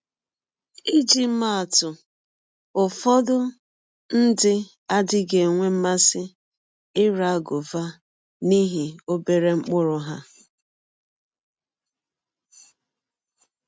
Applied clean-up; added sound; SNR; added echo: none; none; none; none.